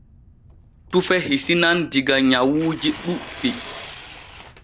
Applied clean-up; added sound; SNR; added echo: none; Dishes, pots, and pans + Tearing; 16 dB; none.